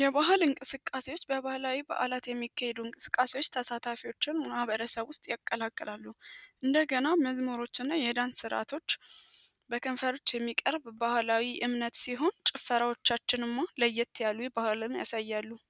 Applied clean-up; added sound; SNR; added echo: none; none; none; none.